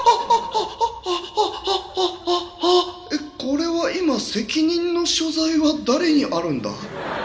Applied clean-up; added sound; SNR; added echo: none; none; none; none.